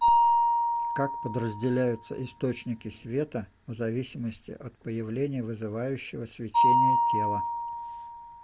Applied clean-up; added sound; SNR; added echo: none; Mallet percussion; -4 dB; none.